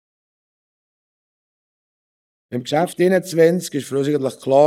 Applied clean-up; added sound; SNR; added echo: neural mask model DeepFilterNet 3.